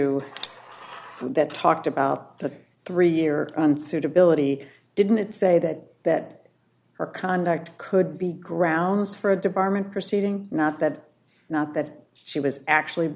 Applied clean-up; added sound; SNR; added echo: none; none; none; none.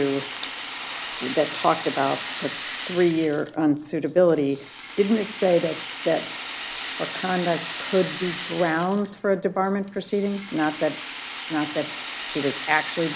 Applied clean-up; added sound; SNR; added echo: none; Rattle (instrument); 7 dB; none.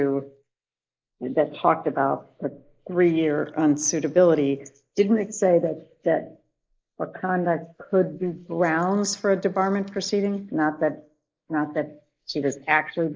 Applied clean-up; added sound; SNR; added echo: neural mask model Resemble Enhance denoiser.